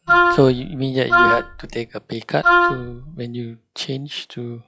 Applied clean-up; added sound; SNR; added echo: classical method log-MMSE.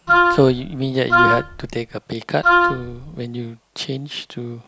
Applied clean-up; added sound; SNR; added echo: none; Wind instrument, woodwind instrument; -4 dB; none.